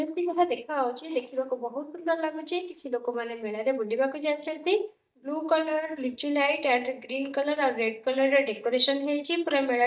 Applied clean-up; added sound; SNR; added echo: neural mask model DeepFilterNet 3.